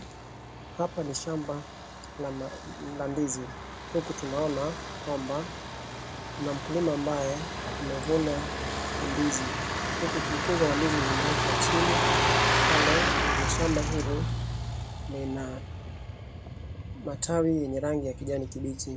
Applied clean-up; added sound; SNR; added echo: none; Truck; -1 dB; none.